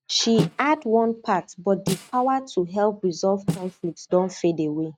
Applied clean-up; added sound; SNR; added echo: neural mask model RNNoise.